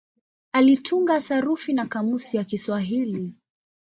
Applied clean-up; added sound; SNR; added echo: neural mask model DeepFilterNet 3.